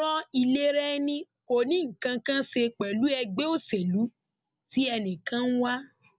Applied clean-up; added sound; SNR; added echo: none; none; none; none.